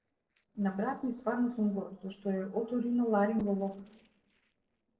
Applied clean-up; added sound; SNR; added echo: neural separator model SepFormer DNS4.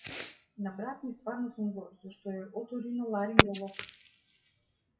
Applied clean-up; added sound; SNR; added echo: classical method WPE with log-MMSE.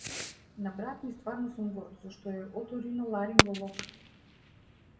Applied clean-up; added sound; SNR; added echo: none; Fireworks; -3 dB; reverberation time 1.0 s.